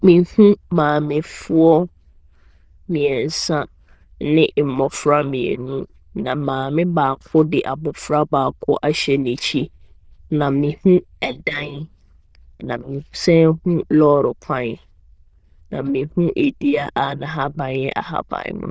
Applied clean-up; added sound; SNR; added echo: neural diffusion model UNIVERSE++.